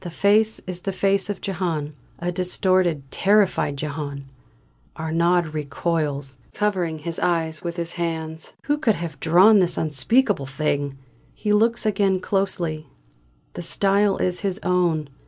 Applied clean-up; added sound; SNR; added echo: none; none; none; none.